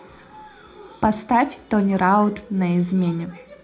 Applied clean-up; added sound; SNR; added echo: none; none; none; reverberation time 0.2 s.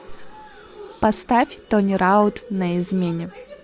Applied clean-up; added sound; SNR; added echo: none; none; none; none.